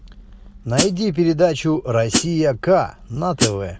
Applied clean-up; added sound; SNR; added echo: none; Hi-hat; 2 dB; none.